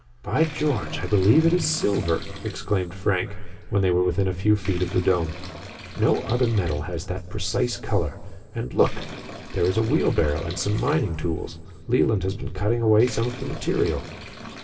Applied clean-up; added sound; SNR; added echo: none; Bathtub (filling or washing) / Liquid; 18 dB; reverberation time 2.6 s.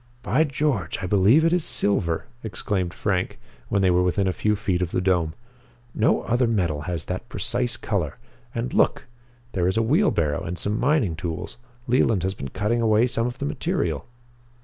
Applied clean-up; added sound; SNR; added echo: none; none; none; none.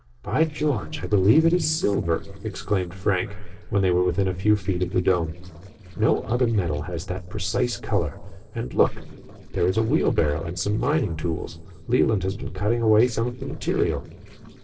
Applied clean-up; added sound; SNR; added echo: neural separator model SepFormer DNS4.